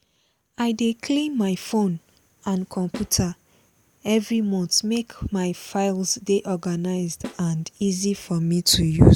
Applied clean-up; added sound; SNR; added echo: none; Snare drum; 19 dB; none.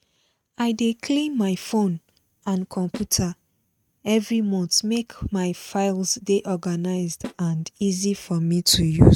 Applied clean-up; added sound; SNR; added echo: neural mask model RNNoise.